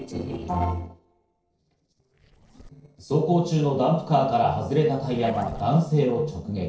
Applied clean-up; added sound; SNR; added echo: neural separator model SepFormer DNS4.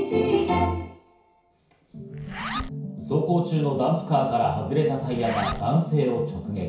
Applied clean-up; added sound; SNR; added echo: none; Zipper (clothing); 14 dB; reverberation time 0.6 s.